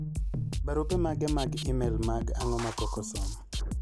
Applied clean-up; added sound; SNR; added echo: none; Drum kit; -2 dB; none.